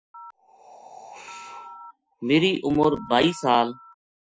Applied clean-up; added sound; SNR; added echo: classical method Wiener filter.